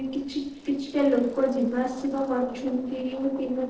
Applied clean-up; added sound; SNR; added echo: neural separator model SepFormer DNS4.